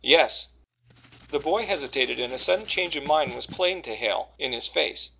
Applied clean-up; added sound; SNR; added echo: none; Writing; 16 dB; none.